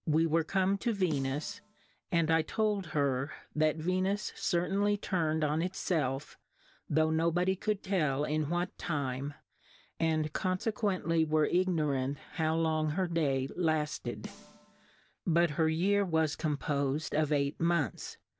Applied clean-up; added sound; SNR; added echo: none; Snare drum; 20 dB; none.